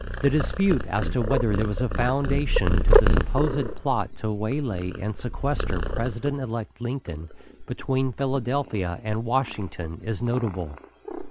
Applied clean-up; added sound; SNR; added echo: none; Purr; 0 dB; none.